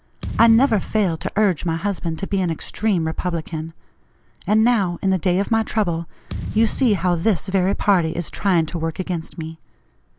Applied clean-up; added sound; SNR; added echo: none; Thump, thud; 10 dB; none.